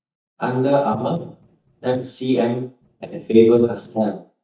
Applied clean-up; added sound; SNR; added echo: neural mask model DeepFilterNet 3.